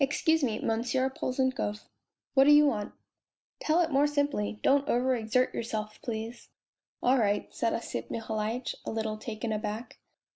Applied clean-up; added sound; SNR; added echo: none; none; none; none.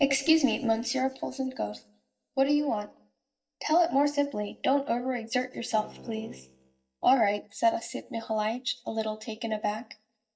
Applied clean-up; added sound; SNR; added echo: neural mask model DeepFilterNet 3.